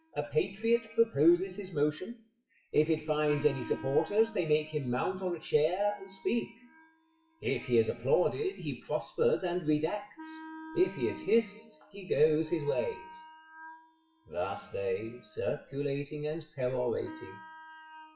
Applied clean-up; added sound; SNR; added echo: classical method WPE with log-MMSE.